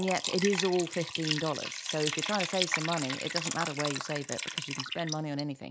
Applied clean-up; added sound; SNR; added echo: none; Liquid; 3 dB; none.